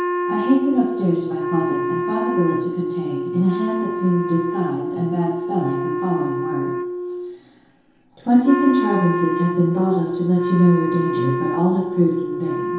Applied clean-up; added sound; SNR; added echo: none; Wind instrument, woodwind instrument; 3 dB; reverberation time 0.8 s.